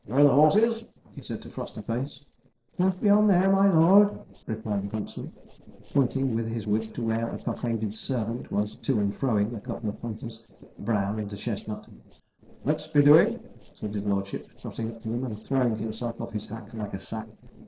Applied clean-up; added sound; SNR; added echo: neural separator model SepFormer DNS4.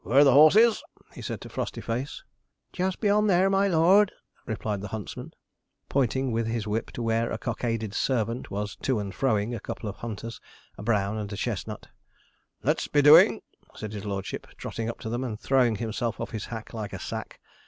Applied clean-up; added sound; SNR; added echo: none; none; none; none.